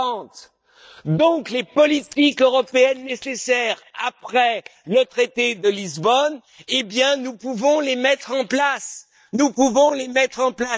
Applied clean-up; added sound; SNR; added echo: neural mask model DeepFilterNet 3.